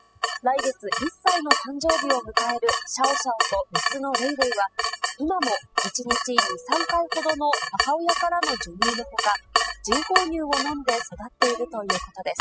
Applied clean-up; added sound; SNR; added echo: classical method spectral subtraction.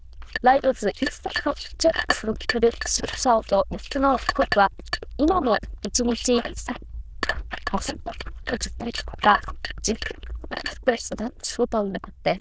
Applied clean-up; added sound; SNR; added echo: neural diffusion model UNIVERSE++.